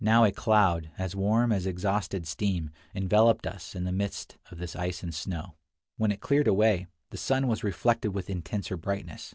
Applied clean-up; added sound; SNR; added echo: none; none; none; none.